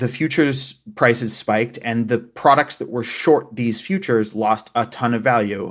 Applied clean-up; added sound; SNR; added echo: none; none; none; none.